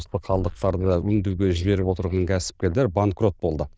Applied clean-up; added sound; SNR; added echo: neural diffusion model UNIVERSE++.